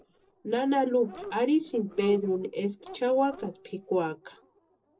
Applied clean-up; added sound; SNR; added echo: neural separator model SepFormer DNS4.